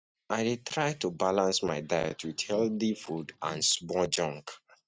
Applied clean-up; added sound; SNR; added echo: neural mask model RNNoise.